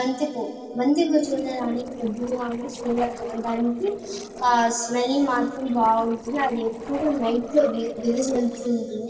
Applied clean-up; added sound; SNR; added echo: neural separator model SepFormer DNS4.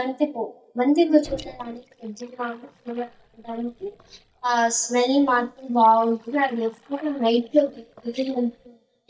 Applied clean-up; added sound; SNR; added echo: neural mask model DeepFilterNet 3.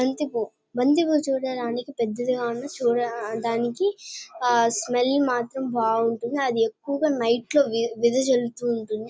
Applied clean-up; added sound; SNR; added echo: none; none; none; none.